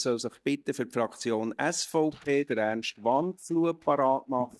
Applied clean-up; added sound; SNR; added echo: neural mask model DeepFilterNet 3.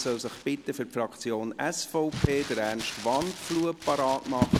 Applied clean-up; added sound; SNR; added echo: none; Crumpling, crinkling; 7 dB; none.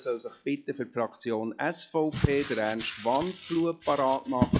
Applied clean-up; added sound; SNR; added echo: classical method log-MMSE.